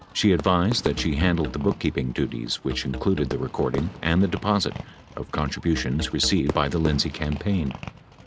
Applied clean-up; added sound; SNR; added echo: none; Fireworks + Musical instrument; 11 dB; none.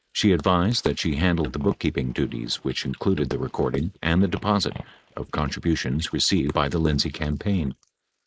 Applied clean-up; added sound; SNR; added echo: neural mask model Resemble Enhance denoiser.